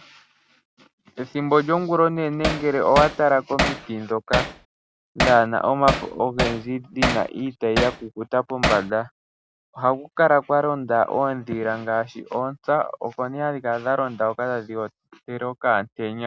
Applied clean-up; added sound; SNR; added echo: none; Hammer; 4 dB; none.